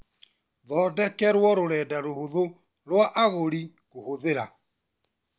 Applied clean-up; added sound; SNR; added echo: none; none; none; none.